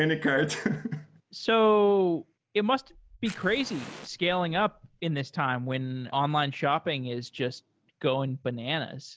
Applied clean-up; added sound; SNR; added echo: none; Fire; 19 dB; none.